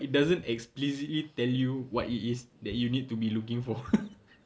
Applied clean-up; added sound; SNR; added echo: none; none; none; none.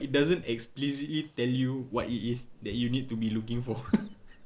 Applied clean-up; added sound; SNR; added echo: none; Ocean; 17 dB; none.